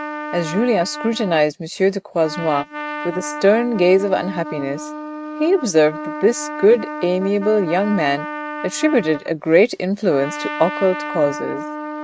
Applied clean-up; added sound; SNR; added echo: neural mask model RNNoise.